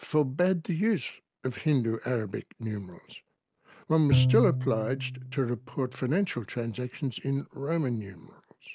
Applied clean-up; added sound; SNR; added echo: none; Bowed string instrument; 2 dB; none.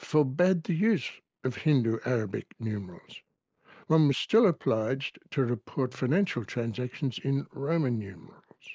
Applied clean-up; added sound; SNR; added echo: neural mask model Resemble Enhance denoiser.